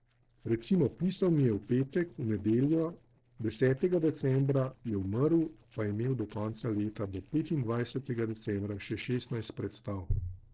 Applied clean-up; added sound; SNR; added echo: neural separator model SepFormer DNS4.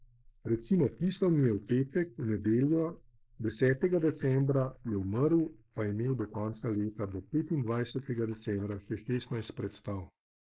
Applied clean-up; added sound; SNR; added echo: neural mask model Resemble Enhance denoiser.